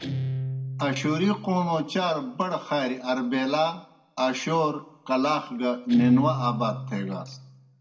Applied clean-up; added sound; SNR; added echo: none; Guitar; 9 dB; reverberation time 0.6 s.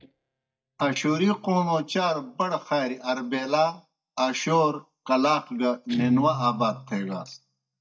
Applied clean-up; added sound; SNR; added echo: neural mask model DeepFilterNet 3.